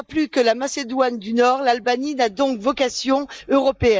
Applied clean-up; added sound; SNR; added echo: neural mask model Resemble Enhance denoiser.